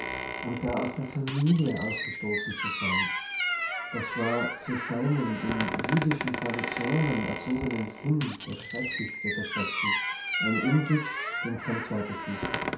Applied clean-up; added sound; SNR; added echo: none; Squeak; 3 dB; reverberation time 0.6 s.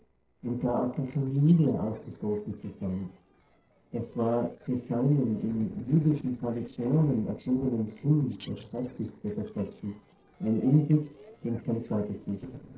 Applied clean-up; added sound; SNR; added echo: neural separator model SepFormer DNS4.